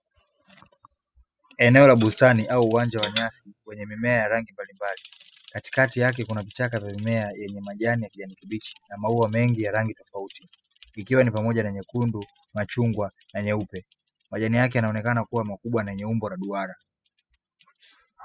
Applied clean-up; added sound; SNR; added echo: classical method spectral subtraction.